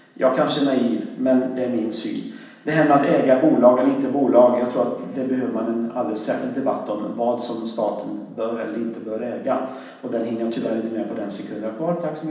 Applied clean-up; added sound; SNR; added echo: none; none; none; reverberation time 0.9 s.